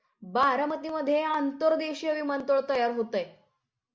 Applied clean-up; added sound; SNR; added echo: none; none; none; none.